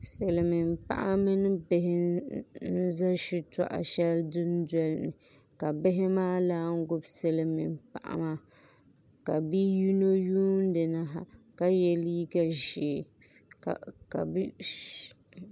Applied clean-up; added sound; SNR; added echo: none; none; none; none.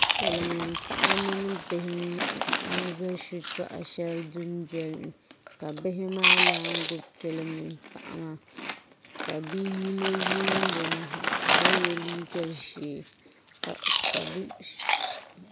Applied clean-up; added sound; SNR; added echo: none; Chewing, mastication; -3 dB; none.